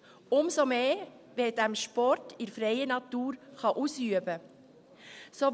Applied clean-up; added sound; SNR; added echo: none; none; none; none.